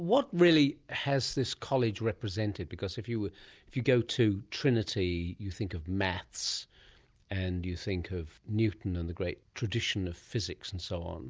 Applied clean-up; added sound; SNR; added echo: none; none; none; none.